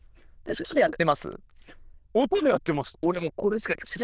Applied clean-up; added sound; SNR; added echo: neural diffusion model UNIVERSE++.